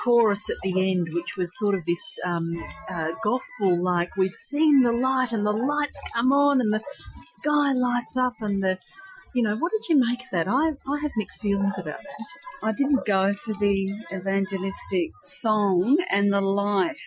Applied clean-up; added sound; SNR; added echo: classical method Wiener filter.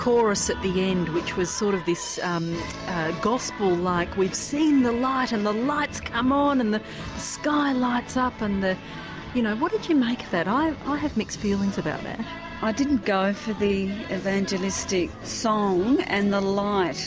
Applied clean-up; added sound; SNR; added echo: none; none; none; none.